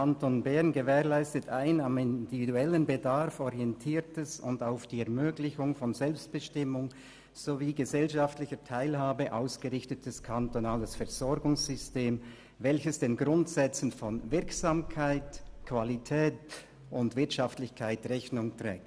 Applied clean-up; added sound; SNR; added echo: none; Wind; 13 dB; none.